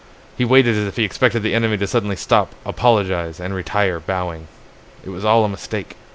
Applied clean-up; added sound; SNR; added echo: none; none; none; none.